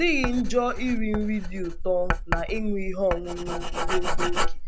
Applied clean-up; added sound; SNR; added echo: none; Writing; -2 dB; none.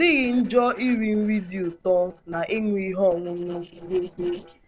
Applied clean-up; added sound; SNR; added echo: neural separator model SepFormer DNS4.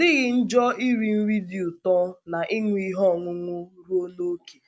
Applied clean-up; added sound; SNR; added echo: none; none; none; none.